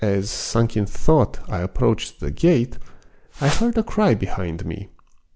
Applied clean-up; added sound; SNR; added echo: none; Whoosh, swoosh, swish; 10 dB; none.